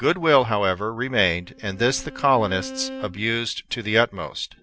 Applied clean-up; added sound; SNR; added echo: none; Bowed string instrument; 17 dB; none.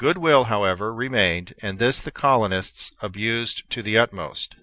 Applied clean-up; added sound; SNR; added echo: none; none; none; none.